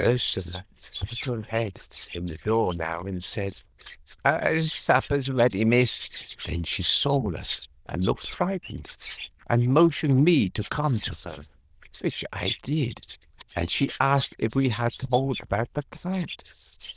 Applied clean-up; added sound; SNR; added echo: neural diffusion model UNIVERSE++.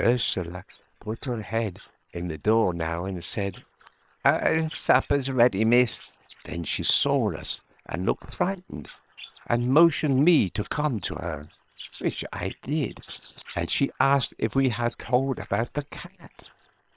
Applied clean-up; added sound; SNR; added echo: neural separator model SepFormer WHAM!.